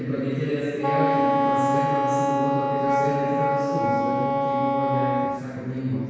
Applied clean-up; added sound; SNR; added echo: none; Wind instrument, woodwind instrument; -4 dB; reverberation time 1.9 s.